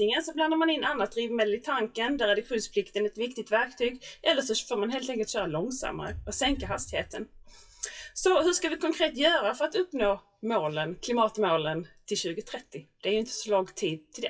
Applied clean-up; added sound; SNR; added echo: classical method WPE with log-MMSE.